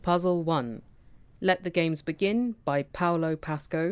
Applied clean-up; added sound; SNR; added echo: none; none; none; none.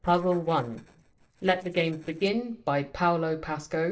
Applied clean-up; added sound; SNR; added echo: neural separator model SepFormer DNS4.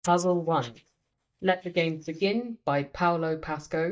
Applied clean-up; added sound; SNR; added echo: neural mask model DeepFilterNet 3.